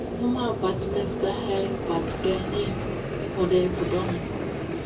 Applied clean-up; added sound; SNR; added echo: none; Vehicle; 1 dB; reverberation time 0.2 s.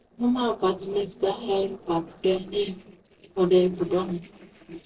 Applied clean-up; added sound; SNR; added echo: neural separator model SepFormer DNS4.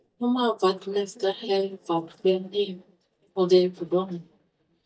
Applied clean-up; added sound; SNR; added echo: neural mask model DeepFilterNet 3.